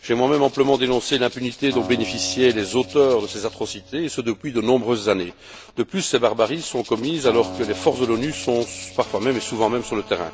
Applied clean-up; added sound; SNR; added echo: none; Rattle (instrument) + Acoustic guitar; 16 dB; none.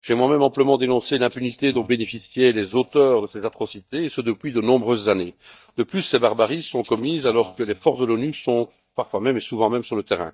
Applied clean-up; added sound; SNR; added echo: neural mask model DeepFilterNet 3.